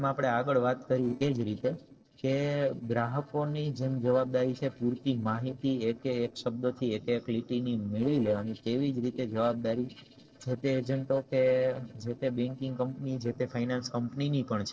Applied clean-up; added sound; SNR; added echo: neural separator model SepFormer DNS4.